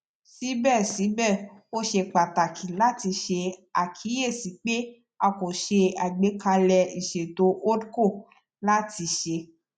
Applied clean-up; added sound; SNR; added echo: none; none; none; none.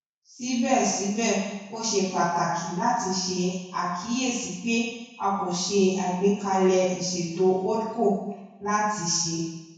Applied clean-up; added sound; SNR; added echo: none; none; none; reverberation time 1.0 s.